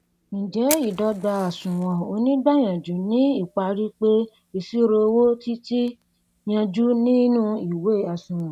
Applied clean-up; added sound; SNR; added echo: none; Fire; 20 dB; none.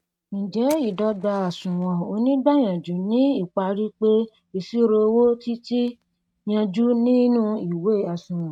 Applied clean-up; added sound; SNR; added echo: neural mask model RNNoise.